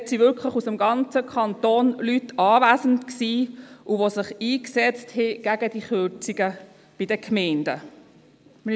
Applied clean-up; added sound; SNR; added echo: none; none; none; none.